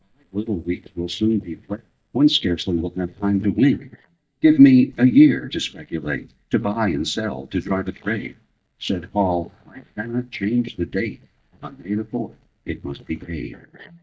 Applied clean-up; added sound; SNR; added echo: neural mask model DeepFilterNet 3.